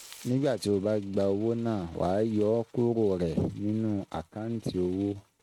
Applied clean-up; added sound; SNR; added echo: neural mask model RNNoise.